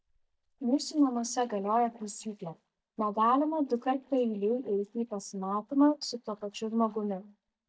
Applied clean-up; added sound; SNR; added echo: neural mask model DeepFilterNet 3.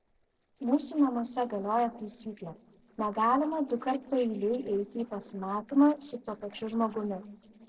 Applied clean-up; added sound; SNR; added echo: neural separator model SepFormer DNS4.